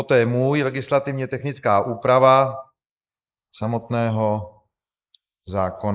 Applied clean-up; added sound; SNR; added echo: neural mask model Resemble Enhance denoiser.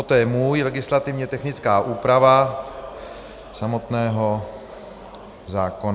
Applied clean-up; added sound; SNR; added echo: none; none; none; none.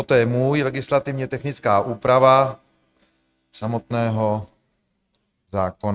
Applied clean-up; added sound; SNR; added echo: neural mask model RNNoise.